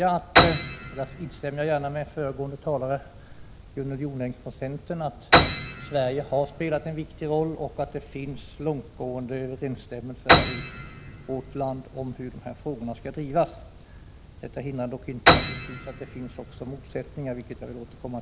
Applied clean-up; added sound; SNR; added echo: none; Piano; -2 dB; none.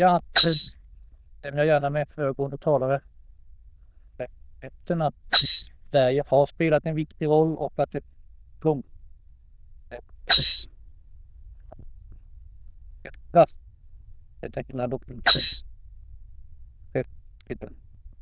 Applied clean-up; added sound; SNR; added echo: neural diffusion model UNIVERSE++.